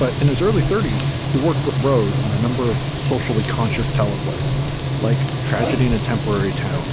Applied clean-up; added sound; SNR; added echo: none; Frying (food); -2 dB; none.